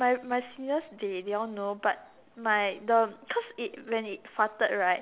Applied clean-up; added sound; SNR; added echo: none; none; none; none.